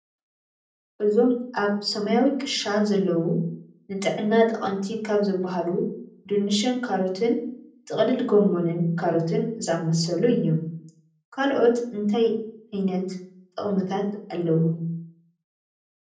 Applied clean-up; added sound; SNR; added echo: none; none; none; reverberation time 0.6 s.